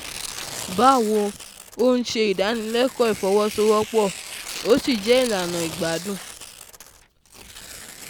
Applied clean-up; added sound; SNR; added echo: none; Tearing; 13 dB; none.